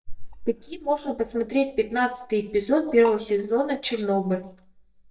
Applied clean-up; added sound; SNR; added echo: neural mask model DeepFilterNet 3.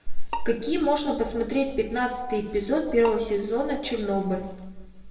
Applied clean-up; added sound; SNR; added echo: none; Bowed string instrument; 17 dB; reverberation time 0.9 s.